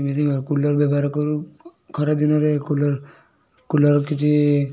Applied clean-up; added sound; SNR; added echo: none; none; none; none.